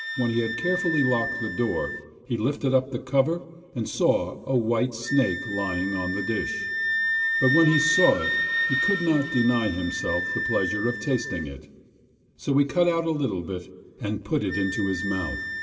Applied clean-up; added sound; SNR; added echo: none; Wind instrument, woodwind instrument; 4 dB; reverberation time 1.6 s.